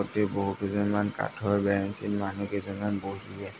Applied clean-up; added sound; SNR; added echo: none; none; none; none.